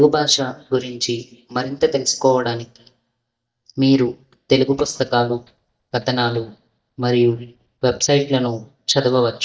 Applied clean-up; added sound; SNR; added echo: neural mask model DeepFilterNet 3.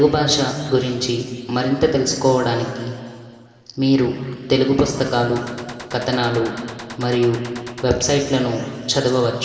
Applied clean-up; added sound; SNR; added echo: none; Gunshot, gunfire; 16 dB; reverberation time 2.3 s.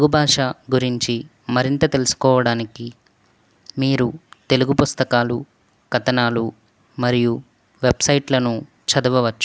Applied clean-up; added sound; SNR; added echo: none; none; none; none.